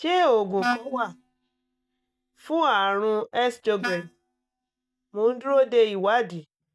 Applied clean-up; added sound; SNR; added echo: neural mask model DeepFilterNet 3.